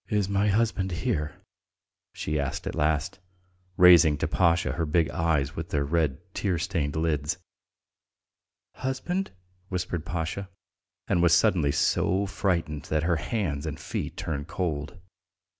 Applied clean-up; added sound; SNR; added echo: none; none; none; none.